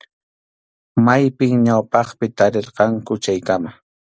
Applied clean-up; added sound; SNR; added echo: none; none; none; none.